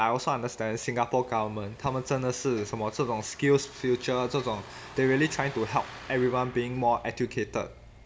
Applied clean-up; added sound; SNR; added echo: none; Truck; 19 dB; none.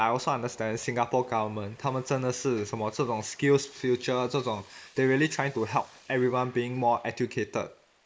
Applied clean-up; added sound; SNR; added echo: neural mask model Resemble Enhance denoiser.